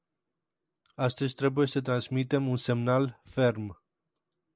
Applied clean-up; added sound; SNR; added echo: none; none; none; none.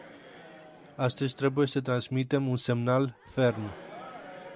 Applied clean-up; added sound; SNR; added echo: none; Crowd; 19 dB; none.